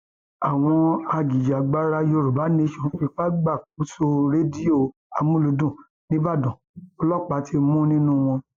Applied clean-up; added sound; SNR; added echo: neural mask model Resemble Enhance denoiser.